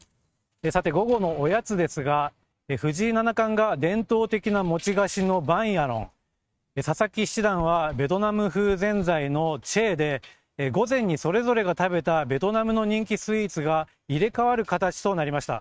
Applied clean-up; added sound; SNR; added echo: neural mask model RNNoise.